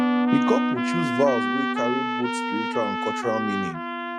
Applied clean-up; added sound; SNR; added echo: none; Trumpet + Bass guitar; -3 dB; none.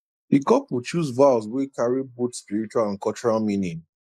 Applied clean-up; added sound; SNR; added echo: neural mask model Resemble Enhance denoiser.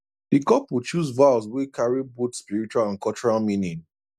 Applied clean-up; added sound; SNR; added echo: none; none; none; none.